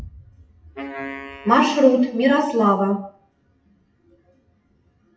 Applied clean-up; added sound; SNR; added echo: classical method WPE with log-MMSE.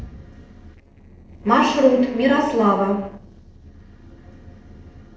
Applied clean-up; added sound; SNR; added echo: neural separator model SepFormer DNS4.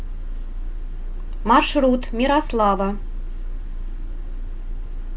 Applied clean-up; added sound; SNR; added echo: none; none; none; none.